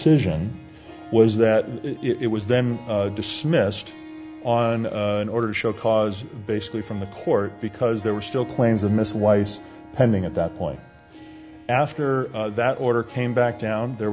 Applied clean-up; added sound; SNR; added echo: none; Harp; 18 dB; none.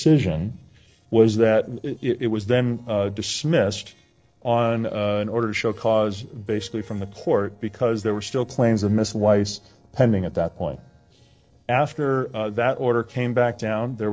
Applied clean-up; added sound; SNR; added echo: neural separator model SepFormer DNS4.